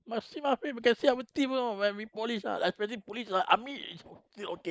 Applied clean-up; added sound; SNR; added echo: neural mask model Resemble Enhance denoiser.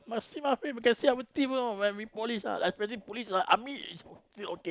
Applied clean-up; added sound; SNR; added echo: none; none; none; none.